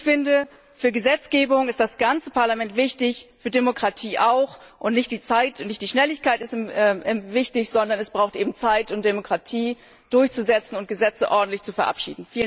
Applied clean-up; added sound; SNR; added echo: none; none; none; none.